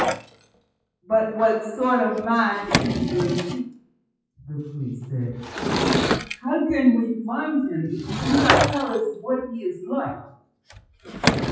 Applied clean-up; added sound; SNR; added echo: classical method WPE with log-MMSE.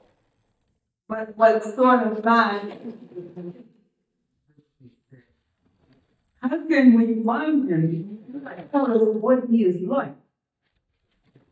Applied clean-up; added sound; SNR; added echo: neural mask model DeepFilterNet 3.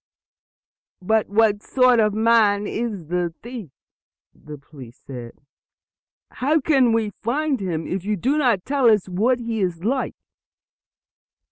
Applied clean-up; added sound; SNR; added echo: none; none; none; none.